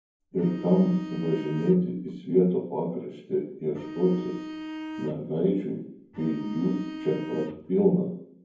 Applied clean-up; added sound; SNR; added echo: none; Bowed string instrument; 11 dB; reverberation time 0.9 s.